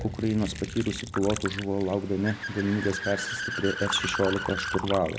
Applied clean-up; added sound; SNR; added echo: none; Accelerating, revving, vroom / Car + Liquid; 7 dB; none.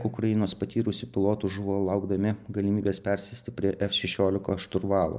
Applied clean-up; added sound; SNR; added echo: none; none; none; none.